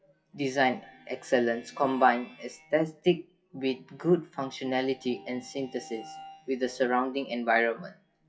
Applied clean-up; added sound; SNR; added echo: classical method WPE with log-MMSE.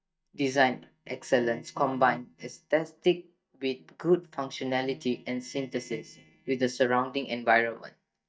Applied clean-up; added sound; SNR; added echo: neural mask model DeepFilterNet 3.